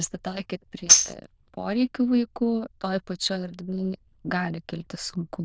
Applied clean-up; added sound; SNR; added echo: neural diffusion model UNIVERSE++.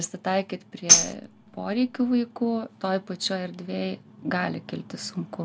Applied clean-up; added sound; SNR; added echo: none; Tambourine; -5 dB; none.